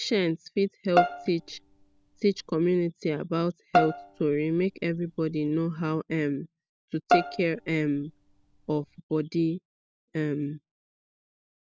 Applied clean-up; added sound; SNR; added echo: none; Bowed string instrument; 3 dB; none.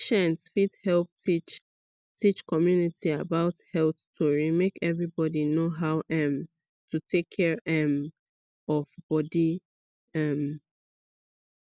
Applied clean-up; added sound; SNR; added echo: none; none; none; none.